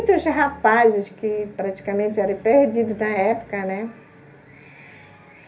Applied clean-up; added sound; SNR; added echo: none; none; none; reverberation time 0.3 s.